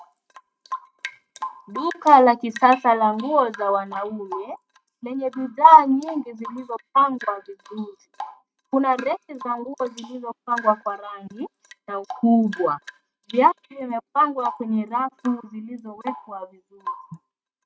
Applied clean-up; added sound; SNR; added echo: neural mask model RNNoise.